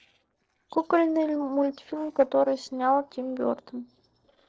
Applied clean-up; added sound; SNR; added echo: neural separator model SepFormer DNS4.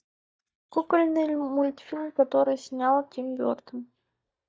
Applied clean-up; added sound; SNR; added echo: neural mask model DeepFilterNet 3.